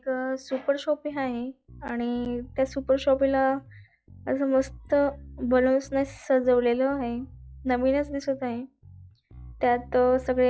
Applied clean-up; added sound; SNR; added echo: classical method log-MMSE.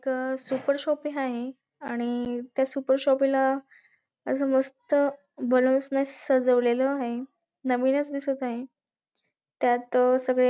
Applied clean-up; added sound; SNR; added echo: none; none; none; none.